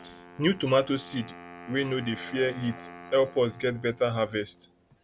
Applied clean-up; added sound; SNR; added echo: none; Wind instrument, woodwind instrument; 18 dB; none.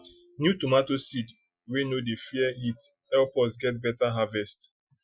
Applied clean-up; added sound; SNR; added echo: classical method Wiener filter.